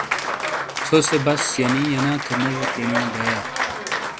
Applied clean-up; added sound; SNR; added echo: none; Applause; 2 dB; none.